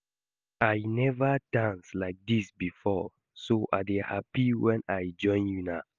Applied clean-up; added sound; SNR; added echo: none; none; none; none.